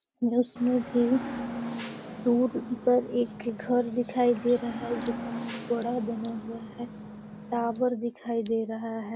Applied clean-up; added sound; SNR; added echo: none; Hiss / Bus / Engine; 9 dB; none.